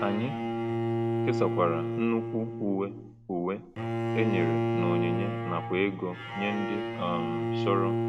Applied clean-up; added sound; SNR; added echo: none; Bowed string instrument; -1 dB; none.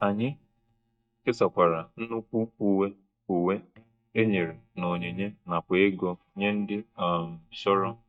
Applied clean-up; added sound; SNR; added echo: neural mask model DeepFilterNet 3.